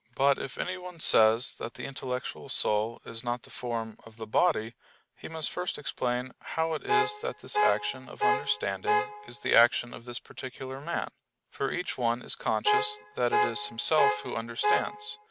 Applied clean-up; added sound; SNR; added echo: none; Alarm / Car; 0 dB; none.